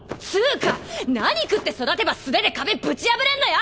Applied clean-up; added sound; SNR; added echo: none; none; none; none.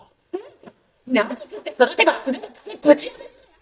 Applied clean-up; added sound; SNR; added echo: neural mask model DeepFilterNet 3.